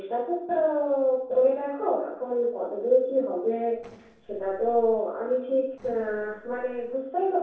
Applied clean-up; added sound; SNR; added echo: neural separator model SepFormer DNS4.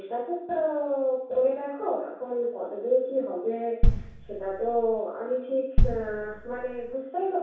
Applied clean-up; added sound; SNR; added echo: none; Bass drum; -4 dB; reverberation time 0.7 s.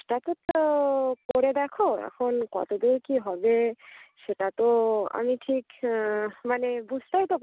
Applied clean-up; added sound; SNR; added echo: none; none; none; none.